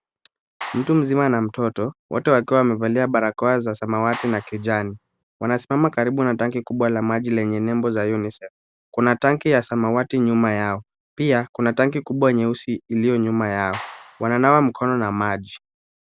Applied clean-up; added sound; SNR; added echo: none; Clapping; 16 dB; none.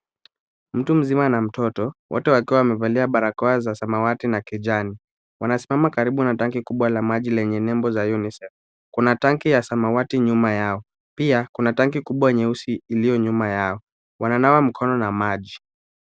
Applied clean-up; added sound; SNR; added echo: none; none; none; none.